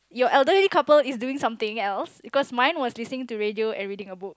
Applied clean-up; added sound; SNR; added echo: none; none; none; none.